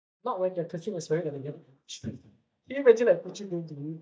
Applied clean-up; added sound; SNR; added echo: neural mask model DeepFilterNet 3.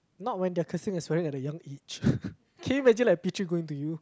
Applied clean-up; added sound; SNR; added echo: none; none; none; none.